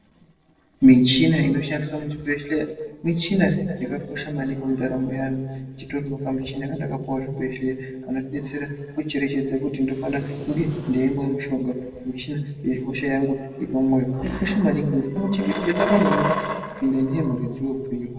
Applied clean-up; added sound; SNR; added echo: neural separator model SepFormer DNS4.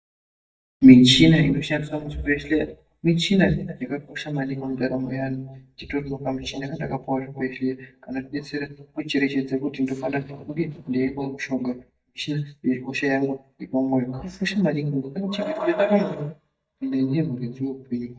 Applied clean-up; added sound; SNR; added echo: neural mask model DeepFilterNet 3.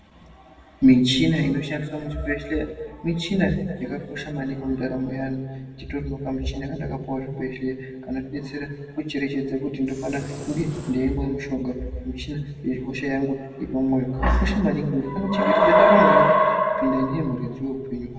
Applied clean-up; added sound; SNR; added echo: none; Engine; 15 dB; reverberation time 1.4 s.